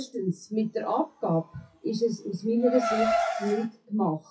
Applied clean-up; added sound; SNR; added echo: classical method WPE with log-MMSE.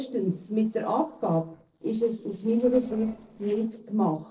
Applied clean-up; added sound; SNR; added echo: neural separator model SepFormer DNS4.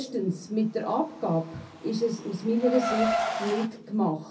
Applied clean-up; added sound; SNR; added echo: none; Car; 6 dB; reverberation time 0.3 s.